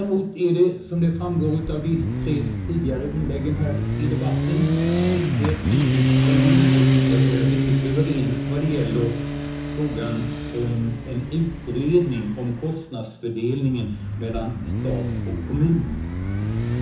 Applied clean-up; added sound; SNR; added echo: none; Motorcycle; -2 dB; reverberation time 0.7 s.